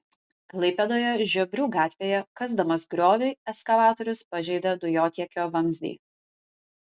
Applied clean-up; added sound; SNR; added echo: none; none; none; none.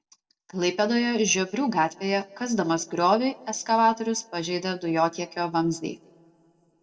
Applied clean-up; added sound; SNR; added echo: none; none; none; reverberation time 0.7 s.